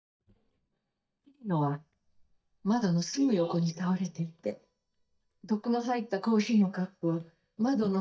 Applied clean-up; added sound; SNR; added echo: neural mask model DeepFilterNet 3.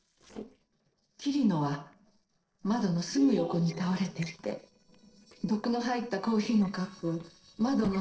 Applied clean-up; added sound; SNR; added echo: neural separator model SepFormer DNS4.